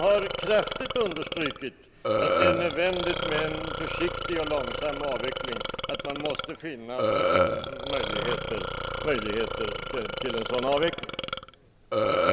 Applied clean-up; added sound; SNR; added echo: none; Burping, eructation; -1 dB; none.